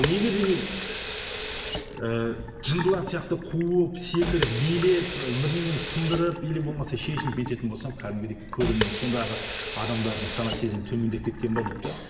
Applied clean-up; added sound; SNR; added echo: none; Sink (filling or washing) / Water tap, faucet; 3 dB; reverberation time 1.1 s.